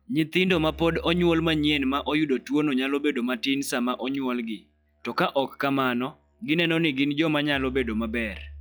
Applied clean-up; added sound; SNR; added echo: classical method log-MMSE.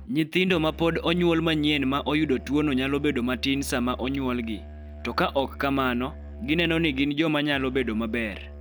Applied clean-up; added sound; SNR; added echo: none; Musical instrument; 15 dB; none.